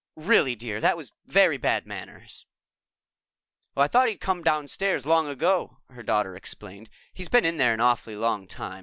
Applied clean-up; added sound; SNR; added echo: none; none; none; none.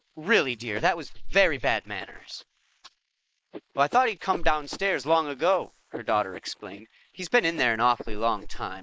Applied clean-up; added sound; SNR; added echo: neural mask model Resemble Enhance denoiser.